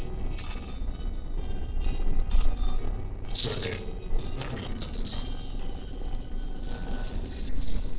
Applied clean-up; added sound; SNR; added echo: neural separator model SepFormer DNS4.